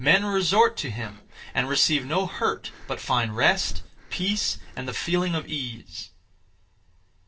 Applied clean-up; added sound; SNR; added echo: neural separator model SepFormer DNS4.